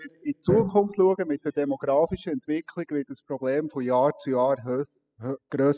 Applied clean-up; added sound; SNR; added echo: classical method spectral subtraction.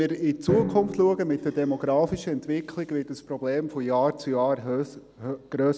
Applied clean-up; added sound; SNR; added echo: none; Drum; 12 dB; none.